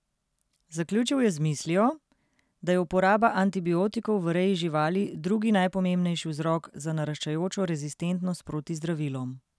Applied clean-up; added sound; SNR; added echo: none; none; none; none.